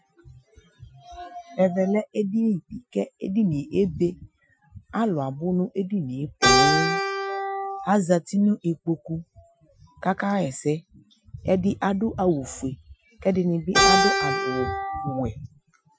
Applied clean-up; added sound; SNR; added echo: classical method Wiener filter.